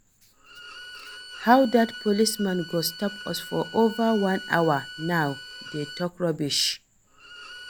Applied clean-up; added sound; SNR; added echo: none; Bowed string instrument; 15 dB; none.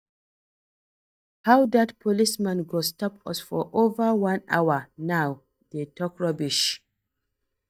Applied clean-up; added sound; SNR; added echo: neural mask model DeepFilterNet 3.